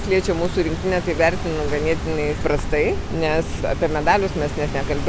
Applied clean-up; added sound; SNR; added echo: none; Rain / Thunderstorm + Sliding door; 8 dB; none.